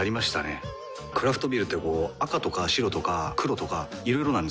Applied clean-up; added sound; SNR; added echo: none; none; none; none.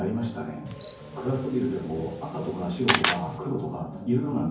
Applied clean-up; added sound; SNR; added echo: none; Camera; 1 dB; reverberation time 0.9 s.